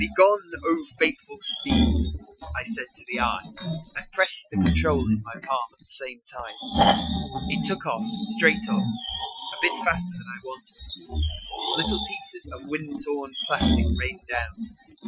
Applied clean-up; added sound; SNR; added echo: classical method Wiener filter.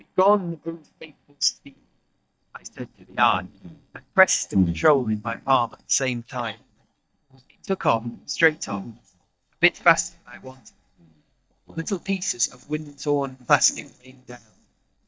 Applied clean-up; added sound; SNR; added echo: neural mask model DeepFilterNet 3.